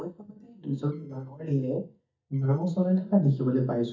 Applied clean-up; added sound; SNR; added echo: neural mask model DeepFilterNet 3.